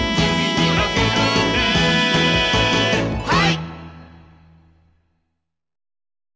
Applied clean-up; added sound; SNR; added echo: none; none; none; none.